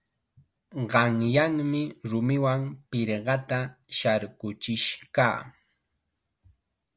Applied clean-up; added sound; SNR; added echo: none; none; none; none.